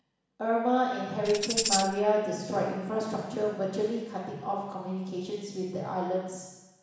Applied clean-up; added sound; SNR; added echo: none; Tambourine; 1 dB; reverberation time 1.1 s.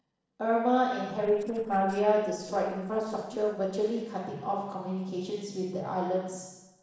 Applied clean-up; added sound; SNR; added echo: neural separator model SepFormer DNS4.